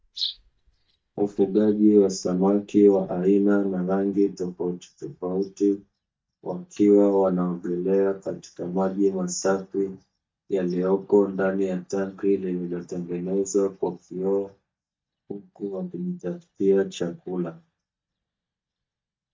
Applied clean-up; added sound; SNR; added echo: neural mask model DeepFilterNet 3.